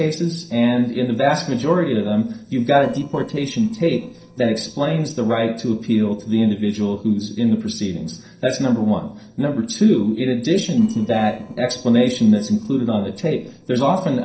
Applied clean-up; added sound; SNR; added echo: neural separator model SepFormer DNS4.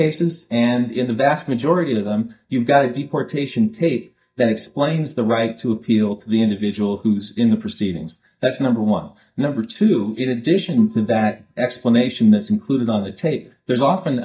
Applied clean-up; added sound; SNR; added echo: neural mask model DeepFilterNet 3.